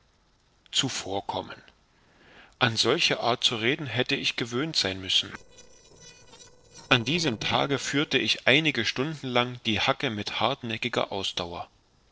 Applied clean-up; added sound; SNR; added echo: neural separator model SepFormer DNS4.